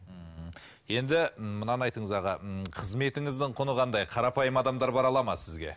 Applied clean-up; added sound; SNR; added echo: none; none; none; none.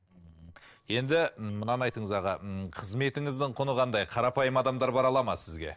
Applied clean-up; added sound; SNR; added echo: neural separator model SepFormer DNS4.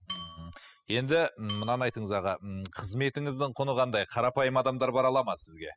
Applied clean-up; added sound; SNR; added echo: classical method spectral subtraction.